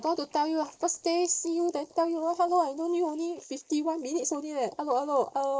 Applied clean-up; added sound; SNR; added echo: neural mask model Resemble Enhance denoiser.